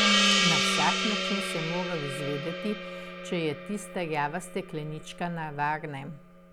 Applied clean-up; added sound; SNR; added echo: none; Gong; -3 dB; none.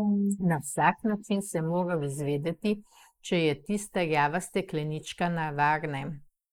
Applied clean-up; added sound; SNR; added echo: neural mask model Resemble Enhance denoiser.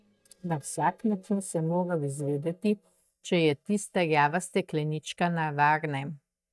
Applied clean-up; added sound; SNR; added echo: neural mask model DeepFilterNet 3.